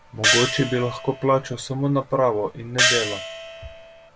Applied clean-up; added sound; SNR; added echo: none; Gong; 0 dB; none.